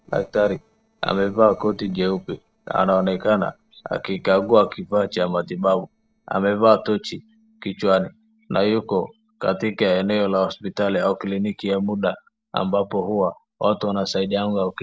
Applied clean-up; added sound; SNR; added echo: neural separator model SepFormer DNS4.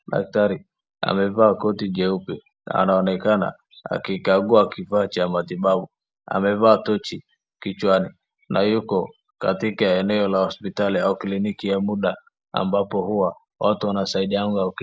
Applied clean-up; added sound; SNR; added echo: none; none; none; none.